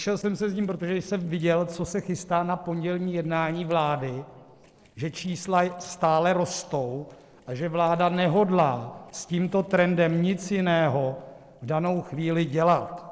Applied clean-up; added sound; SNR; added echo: neural separator model SepFormer DNS4.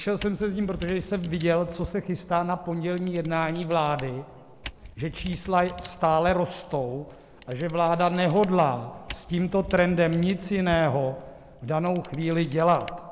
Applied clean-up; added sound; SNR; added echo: none; Camera; 16 dB; none.